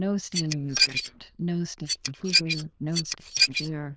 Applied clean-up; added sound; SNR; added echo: neural diffusion model UNIVERSE++.